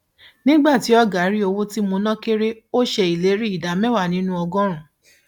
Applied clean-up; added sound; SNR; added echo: none; none; none; none.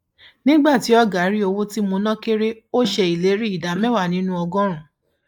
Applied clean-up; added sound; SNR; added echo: neural mask model Resemble Enhance denoiser.